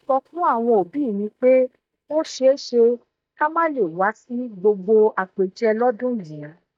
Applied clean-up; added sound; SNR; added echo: neural mask model DeepFilterNet 3.